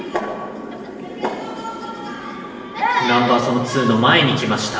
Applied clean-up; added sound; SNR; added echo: none; none; none; reverberation time 1.0 s.